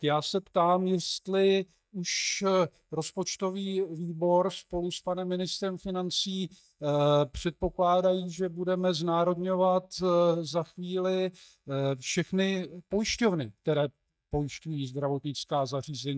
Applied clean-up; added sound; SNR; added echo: neural mask model DeepFilterNet 3.